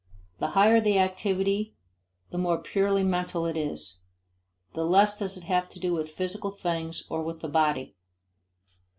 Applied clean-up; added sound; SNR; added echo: none; none; none; none.